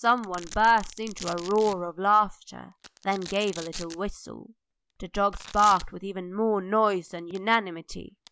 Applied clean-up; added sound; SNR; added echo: none; Domestic sounds, home sounds; 19 dB; none.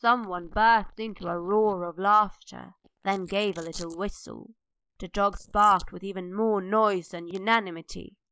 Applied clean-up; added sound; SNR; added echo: neural mask model Resemble Enhance denoiser.